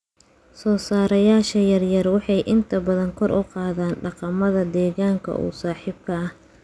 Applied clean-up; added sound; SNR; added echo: none; none; none; none.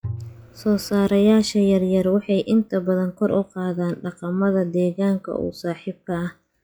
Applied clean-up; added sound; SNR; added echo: classical method log-MMSE.